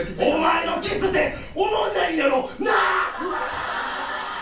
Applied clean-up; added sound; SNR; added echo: none; Gunshot, gunfire; 19 dB; reverberation time 0.3 s.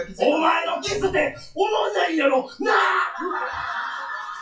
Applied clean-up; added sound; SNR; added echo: classical method WPE with log-MMSE.